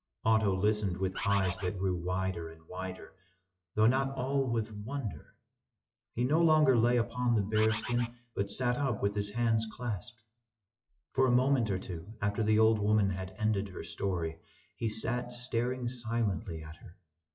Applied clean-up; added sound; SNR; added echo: classical method WPE with log-MMSE.